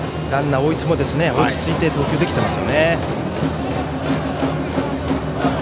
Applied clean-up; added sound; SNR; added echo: none; none; none; none.